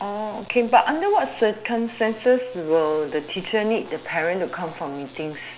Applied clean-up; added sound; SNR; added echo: none; none; none; none.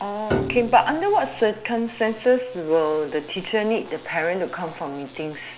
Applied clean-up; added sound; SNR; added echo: none; Piano; 10 dB; none.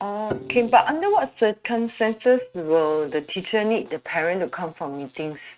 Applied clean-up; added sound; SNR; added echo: neural mask model RNNoise.